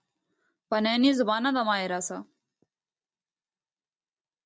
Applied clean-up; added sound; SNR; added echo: none; none; none; none.